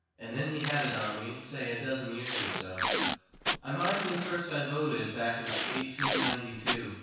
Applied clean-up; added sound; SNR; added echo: none; Packing tape, duct tape; -3 dB; reverberation time 1.1 s.